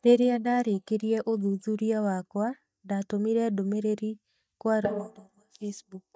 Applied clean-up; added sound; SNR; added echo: neural mask model DeepFilterNet 3.